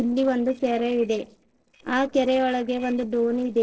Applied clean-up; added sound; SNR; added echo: neural separator model SepFormer DNS4.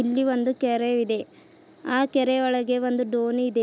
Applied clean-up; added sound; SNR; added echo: none; none; none; none.